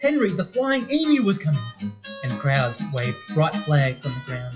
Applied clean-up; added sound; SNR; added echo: classical method WPE with log-MMSE.